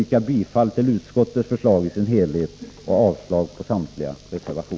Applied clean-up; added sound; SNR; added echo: none; none; none; none.